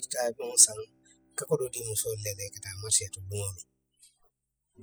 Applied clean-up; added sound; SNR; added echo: classical method spectral subtraction.